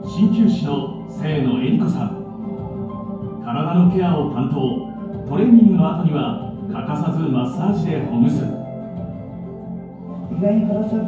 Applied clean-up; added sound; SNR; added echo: none; none; none; reverberation time 0.9 s.